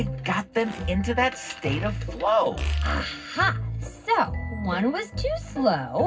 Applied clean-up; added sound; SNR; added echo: none; Fart; 19 dB; reverberation time 0.4 s.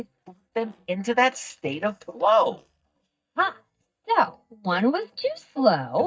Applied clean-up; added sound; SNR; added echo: neural mask model DeepFilterNet 3.